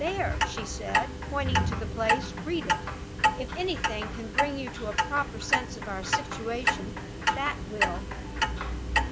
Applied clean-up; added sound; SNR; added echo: none; Clock; -5 dB; none.